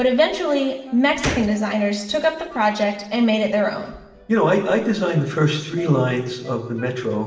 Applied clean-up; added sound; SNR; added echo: none; Gunshot, gunfire; 12 dB; reverberation time 1.0 s.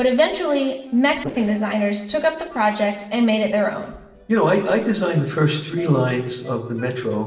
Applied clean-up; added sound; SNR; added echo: neural separator model SepFormer DNS4.